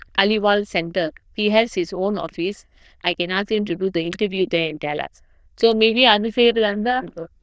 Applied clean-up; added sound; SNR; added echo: neural diffusion model UNIVERSE++.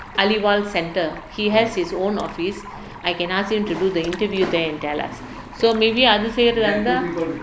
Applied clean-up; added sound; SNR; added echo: none; Splash, splatter + Stream; 17 dB; none.